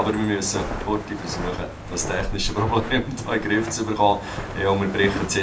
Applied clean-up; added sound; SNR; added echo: none; Walk, footsteps; 7 dB; reverberation time 0.2 s.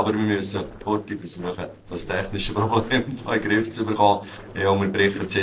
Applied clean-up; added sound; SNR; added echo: neural separator model SepFormer DNS4.